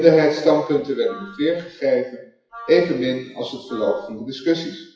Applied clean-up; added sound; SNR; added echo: classical method WPE with log-MMSE.